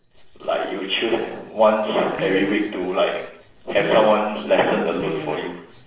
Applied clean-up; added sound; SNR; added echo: neural separator model SepFormer DNS4.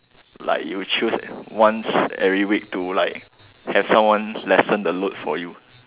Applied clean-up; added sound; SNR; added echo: none; none; none; none.